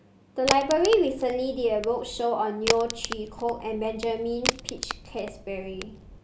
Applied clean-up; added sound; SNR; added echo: none; Crack; 7 dB; none.